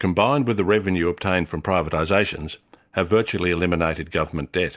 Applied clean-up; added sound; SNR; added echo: none; none; none; none.